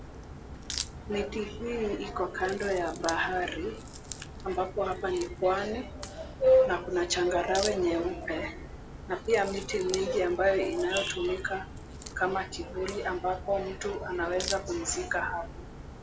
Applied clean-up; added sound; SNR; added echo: none; Crack; 11 dB; none.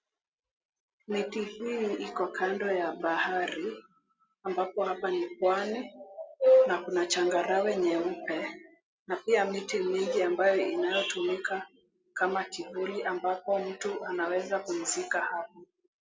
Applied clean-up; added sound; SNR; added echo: none; none; none; none.